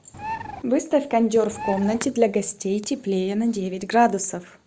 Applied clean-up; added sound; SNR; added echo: none; Bird; 9 dB; none.